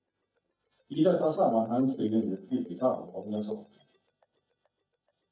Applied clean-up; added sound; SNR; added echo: neural mask model DeepFilterNet 3.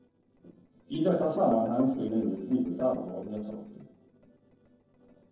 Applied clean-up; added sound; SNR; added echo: neural separator model SepFormer DNS4.